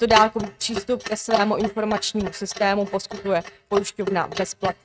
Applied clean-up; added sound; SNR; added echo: neural mask model RNNoise.